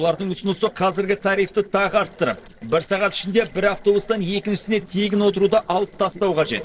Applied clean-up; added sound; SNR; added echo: neural separator model SepFormer DNS4.